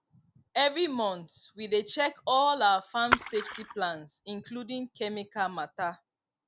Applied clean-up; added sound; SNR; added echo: none; Splash, splatter; 4 dB; none.